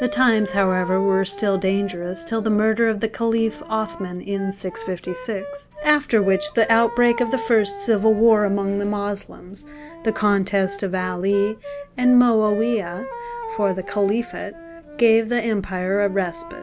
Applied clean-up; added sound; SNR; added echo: none; Wind instrument, woodwind instrument; 14 dB; none.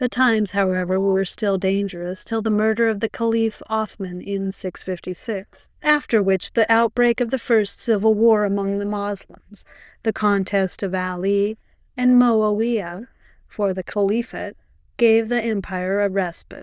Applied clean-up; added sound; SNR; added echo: neural diffusion model UNIVERSE++.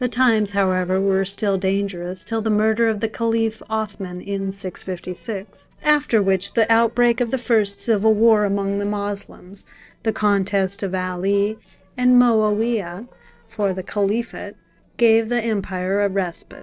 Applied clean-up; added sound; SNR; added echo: neural separator model SepFormer DNS4.